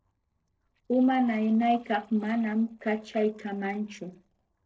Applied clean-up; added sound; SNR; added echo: neural separator model SepFormer DNS4.